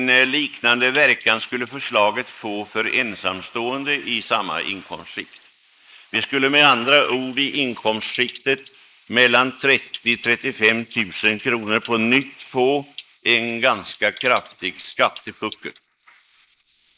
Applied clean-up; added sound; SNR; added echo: neural mask model Resemble Enhance denoiser.